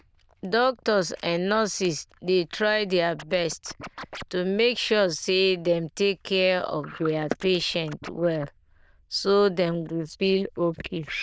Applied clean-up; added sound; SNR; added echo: neural diffusion model UNIVERSE++.